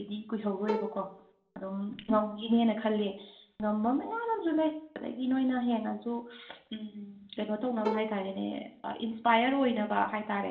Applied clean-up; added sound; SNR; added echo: none; Bowed string instrument; 8 dB; reverberation time 0.5 s.